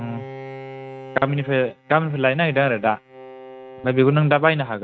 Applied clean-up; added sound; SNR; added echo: neural mask model RNNoise.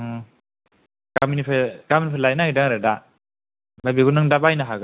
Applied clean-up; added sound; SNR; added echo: none; none; none; none.